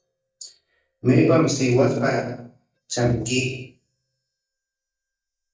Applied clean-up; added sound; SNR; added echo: neural mask model DeepFilterNet 3.